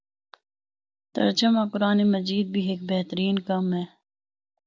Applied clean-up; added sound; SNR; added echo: none; none; none; none.